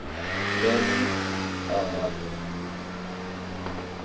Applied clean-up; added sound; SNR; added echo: none; Motor vehicle (road) / Engine; -3 dB; reverberation time 0.4 s.